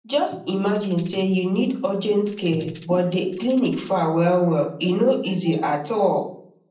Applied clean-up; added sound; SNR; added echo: none; Tambourine; 17 dB; reverberation time 0.6 s.